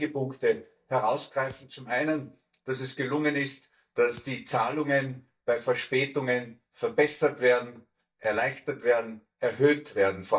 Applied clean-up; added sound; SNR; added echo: neural mask model DeepFilterNet 3.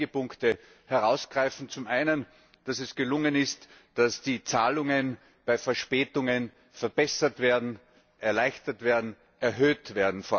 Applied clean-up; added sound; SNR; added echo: none; none; none; none.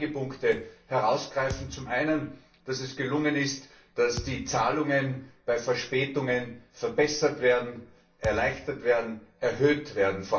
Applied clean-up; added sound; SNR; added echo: none; Thump, thud; 14 dB; reverberation time 0.3 s.